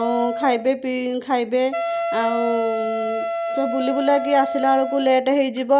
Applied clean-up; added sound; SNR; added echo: none; Wind instrument, woodwind instrument; 6 dB; none.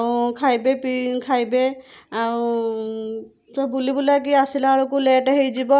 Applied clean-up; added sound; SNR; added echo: none; none; none; none.